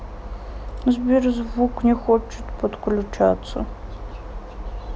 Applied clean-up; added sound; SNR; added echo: none; none; none; none.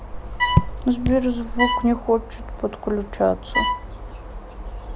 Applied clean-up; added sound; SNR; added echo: none; Raindrop / Drip + Bowed string instrument; 0 dB; none.